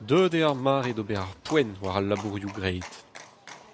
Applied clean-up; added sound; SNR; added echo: none; Livestock, farm animals, working animals; 18 dB; none.